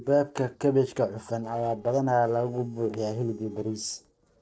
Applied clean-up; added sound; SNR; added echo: neural separator model SepFormer DNS4.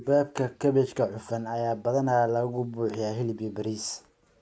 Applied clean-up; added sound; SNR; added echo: none; none; none; none.